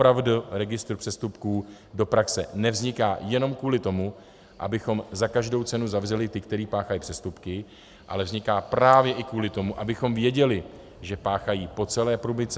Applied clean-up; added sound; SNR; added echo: none; none; none; none.